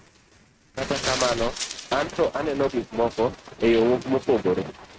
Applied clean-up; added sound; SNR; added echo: neural mask model RNNoise.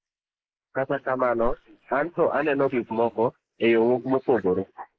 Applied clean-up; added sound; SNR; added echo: neural mask model Resemble Enhance denoiser.